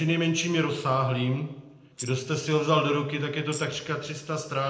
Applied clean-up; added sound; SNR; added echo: neural separator model SepFormer DNS4.